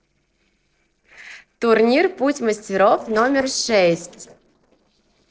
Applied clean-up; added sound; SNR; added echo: neural separator model SepFormer DNS4.